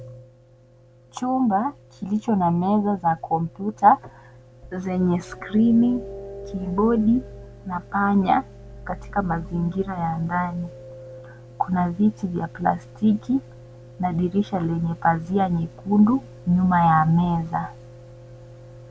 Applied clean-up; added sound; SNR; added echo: none; none; none; none.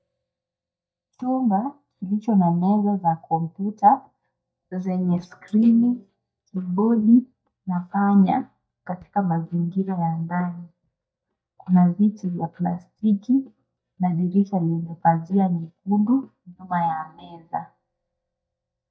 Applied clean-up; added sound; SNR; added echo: neural mask model DeepFilterNet 3.